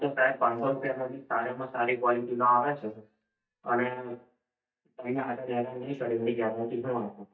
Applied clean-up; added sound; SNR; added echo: neural mask model DeepFilterNet 3.